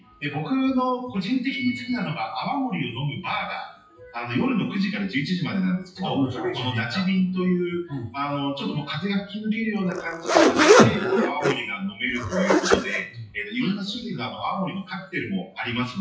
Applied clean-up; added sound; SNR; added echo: classical method WPE with log-MMSE.